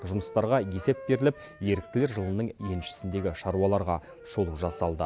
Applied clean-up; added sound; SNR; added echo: none; Wind instrument, woodwind instrument; 18 dB; none.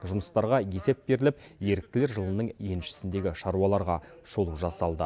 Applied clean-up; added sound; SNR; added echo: none; none; none; none.